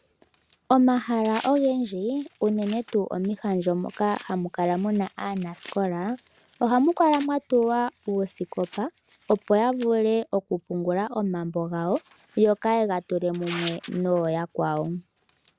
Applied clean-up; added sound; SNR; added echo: none; Tearing; 18 dB; none.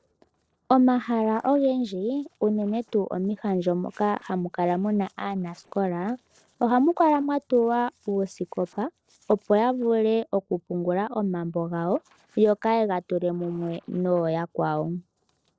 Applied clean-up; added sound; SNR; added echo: neural separator model SepFormer DNS4.